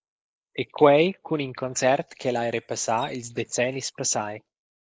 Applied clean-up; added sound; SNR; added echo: neural mask model Resemble Enhance denoiser.